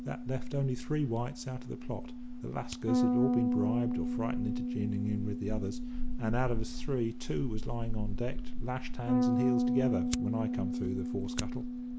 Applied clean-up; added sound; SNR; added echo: none; Bass guitar + Fire; -3 dB; none.